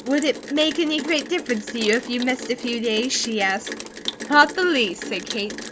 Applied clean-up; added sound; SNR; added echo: none; Rain; 11 dB; none.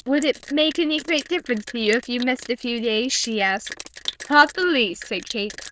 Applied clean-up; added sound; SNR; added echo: neural diffusion model UNIVERSE++.